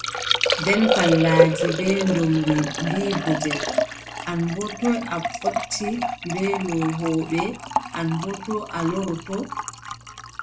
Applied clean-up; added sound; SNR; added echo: none; Liquid; 2 dB; reverberation time 0.2 s.